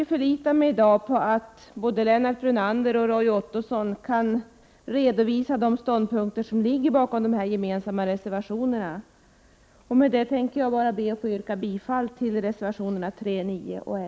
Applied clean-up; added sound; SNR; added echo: none; none; none; none.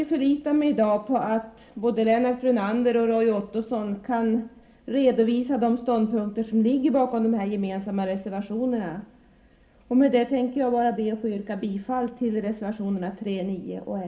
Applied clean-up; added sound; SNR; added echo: none; none; none; reverberation time 0.5 s.